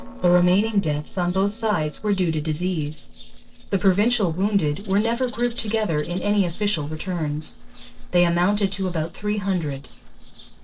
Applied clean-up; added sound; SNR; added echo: neural separator model SepFormer DNS4.